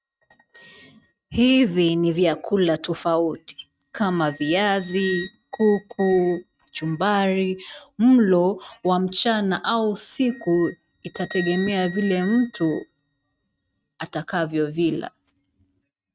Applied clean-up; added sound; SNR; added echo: neural mask model RNNoise.